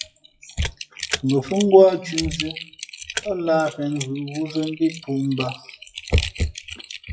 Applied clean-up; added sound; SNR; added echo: classical method WPE with log-MMSE.